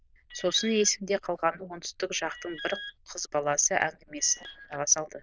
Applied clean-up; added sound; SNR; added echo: neural diffusion model UNIVERSE++.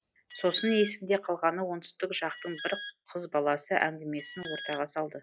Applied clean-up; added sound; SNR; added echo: classical method log-MMSE.